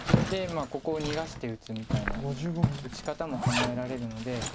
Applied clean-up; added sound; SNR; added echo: none; Zipper (clothing); -2 dB; none.